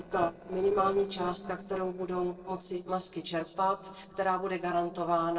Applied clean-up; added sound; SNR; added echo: neural separator model SepFormer DNS4.